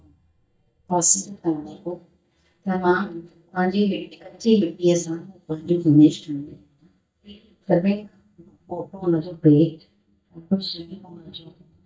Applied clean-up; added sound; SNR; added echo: neural mask model DeepFilterNet 3.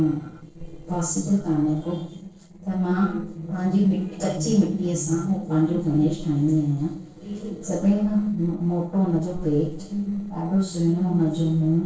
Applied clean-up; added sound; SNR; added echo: neural separator model SepFormer DNS4.